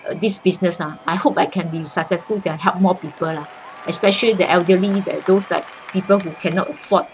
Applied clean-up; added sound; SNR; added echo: none; Applause / Crowd / Cheering; 20 dB; none.